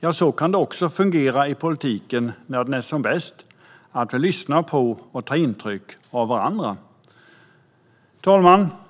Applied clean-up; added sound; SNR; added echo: none; none; none; none.